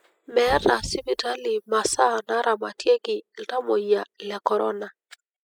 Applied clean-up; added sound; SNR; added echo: classical method spectral subtraction.